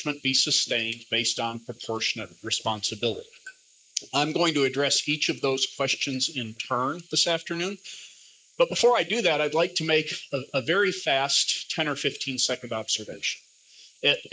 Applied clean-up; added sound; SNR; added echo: neural mask model Resemble Enhance denoiser.